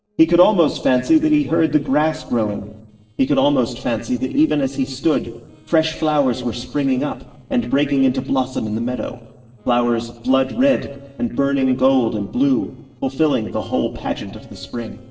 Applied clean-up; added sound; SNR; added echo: neural separator model SepFormer DNS4.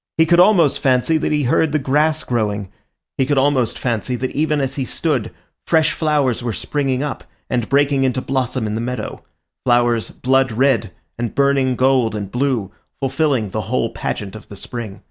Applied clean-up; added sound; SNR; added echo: none; none; none; none.